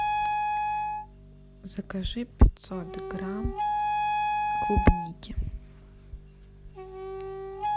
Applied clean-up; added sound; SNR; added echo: none; Wind instrument, woodwind instrument; 1 dB; none.